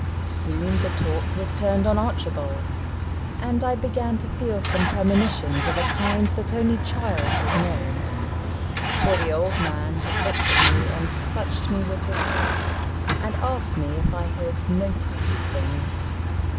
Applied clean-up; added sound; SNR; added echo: none; Truck; -3 dB; none.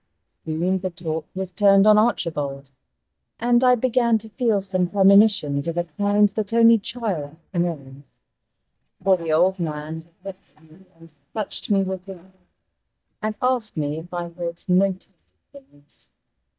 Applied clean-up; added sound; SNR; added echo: neural mask model DeepFilterNet 3.